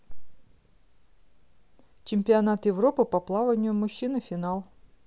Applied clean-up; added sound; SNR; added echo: none; none; none; none.